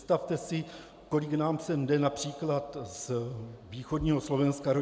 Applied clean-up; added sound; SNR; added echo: none; none; none; none.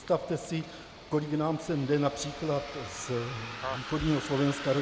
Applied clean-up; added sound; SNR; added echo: none; Bus; 11 dB; none.